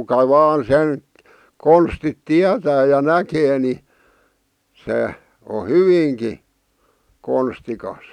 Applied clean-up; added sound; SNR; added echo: none; none; none; none.